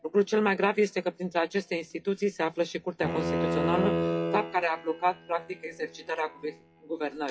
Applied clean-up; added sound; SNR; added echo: classical method WPE with log-MMSE.